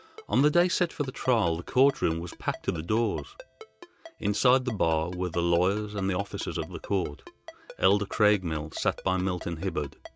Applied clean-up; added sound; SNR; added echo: none; Ringtone; 19 dB; none.